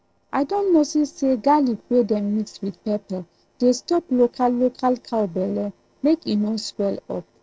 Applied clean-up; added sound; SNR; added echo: neural separator model SepFormer DNS4.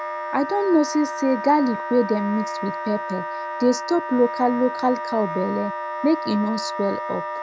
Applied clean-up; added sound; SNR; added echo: none; Wind instrument, woodwind instrument; 7 dB; none.